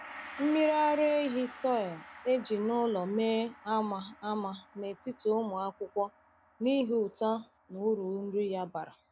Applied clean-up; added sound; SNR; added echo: none; Gong; 19 dB; none.